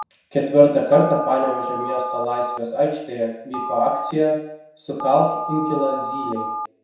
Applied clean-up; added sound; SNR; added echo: none; Telephone; 8 dB; reverberation time 0.7 s.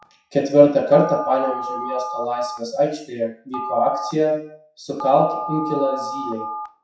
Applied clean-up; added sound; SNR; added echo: classical method WPE with log-MMSE.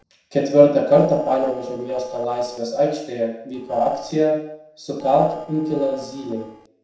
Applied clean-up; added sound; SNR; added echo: neural separator model SepFormer DNS4.